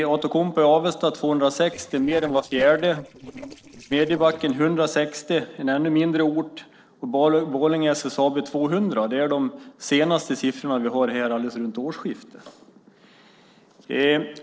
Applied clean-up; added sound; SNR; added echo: neural separator model SepFormer DNS4.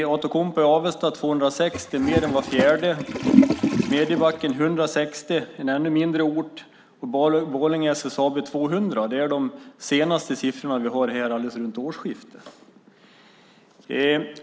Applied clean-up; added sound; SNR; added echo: none; Toilet flush; 0 dB; none.